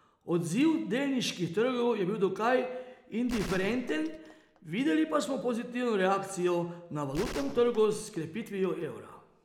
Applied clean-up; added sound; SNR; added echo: none; Gunshot, gunfire; 14 dB; none.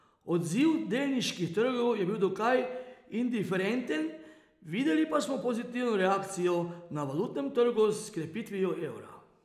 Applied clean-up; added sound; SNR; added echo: none; none; none; none.